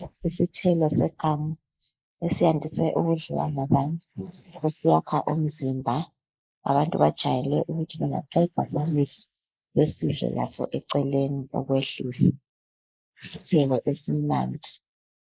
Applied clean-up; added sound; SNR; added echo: neural mask model Resemble Enhance denoiser.